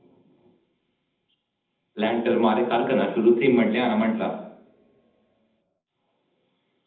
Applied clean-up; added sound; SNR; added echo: none; none; none; reverberation time 0.8 s.